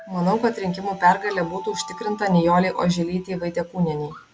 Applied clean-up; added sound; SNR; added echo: none; Alarm + Dog; 17 dB; none.